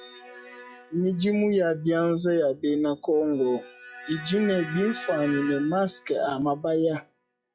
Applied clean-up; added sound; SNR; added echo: classical method log-MMSE.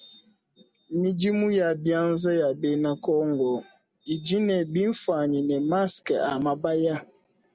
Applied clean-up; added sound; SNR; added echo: none; none; none; none.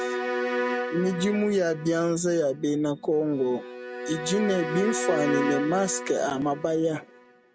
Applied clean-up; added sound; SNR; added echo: none; Bowed string instrument; 6 dB; none.